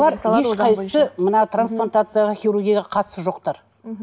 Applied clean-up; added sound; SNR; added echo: none; none; none; none.